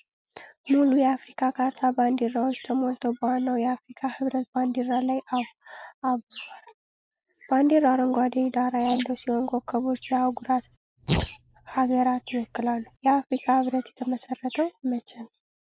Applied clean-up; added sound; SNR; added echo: neural mask model Resemble Enhance denoiser.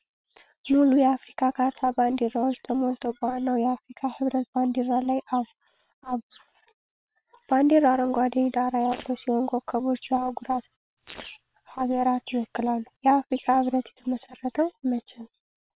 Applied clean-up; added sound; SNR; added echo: neural separator model SepFormer WHAM!.